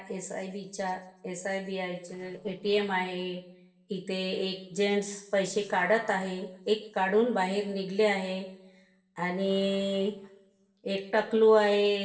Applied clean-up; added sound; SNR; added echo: neural separator model SepFormer DNS4.